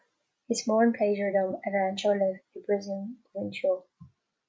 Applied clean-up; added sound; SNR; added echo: none; none; none; none.